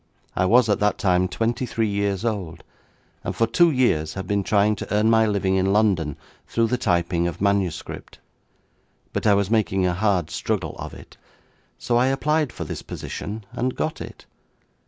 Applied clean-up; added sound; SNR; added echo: none; none; none; none.